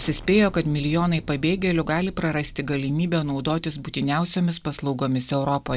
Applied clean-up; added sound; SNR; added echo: none; Explosion; 19 dB; none.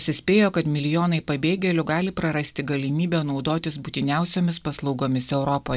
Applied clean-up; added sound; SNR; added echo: none; none; none; none.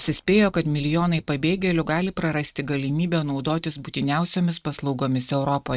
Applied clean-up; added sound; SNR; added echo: neural mask model RNNoise.